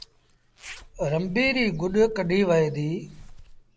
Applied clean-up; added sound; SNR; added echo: none; Zipper (clothing); 18 dB; none.